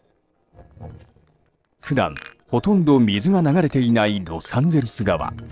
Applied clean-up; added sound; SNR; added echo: neural separator model SepFormer DNS4.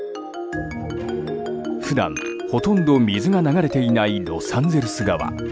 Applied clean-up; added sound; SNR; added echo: none; Dishes, pots, and pans; 18 dB; none.